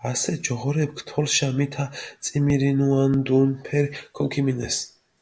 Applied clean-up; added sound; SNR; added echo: none; none; none; none.